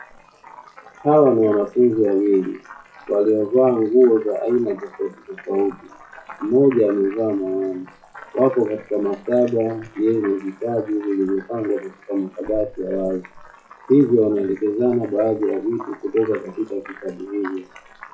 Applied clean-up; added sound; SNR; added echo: classical method WPE with log-MMSE.